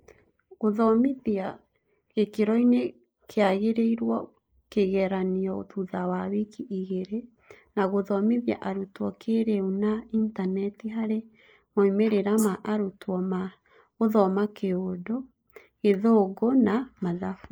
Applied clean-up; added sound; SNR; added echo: neural mask model Resemble Enhance denoiser.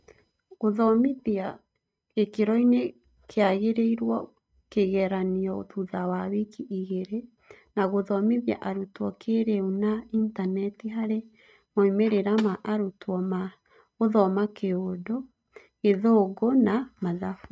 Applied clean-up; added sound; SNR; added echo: neural mask model RNNoise.